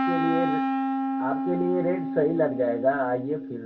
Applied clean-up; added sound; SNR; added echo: none; Wind instrument, woodwind instrument; 1 dB; reverberation time 0.1 s.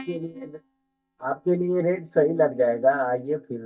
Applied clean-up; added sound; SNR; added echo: neural mask model DeepFilterNet 3.